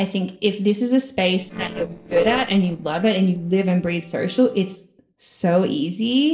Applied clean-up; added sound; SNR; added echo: neural separator model SepFormer DNS4.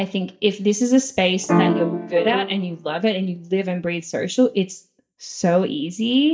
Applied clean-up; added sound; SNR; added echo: neural mask model DeepFilterNet 3.